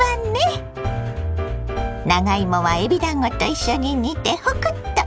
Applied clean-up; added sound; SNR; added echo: none; none; none; none.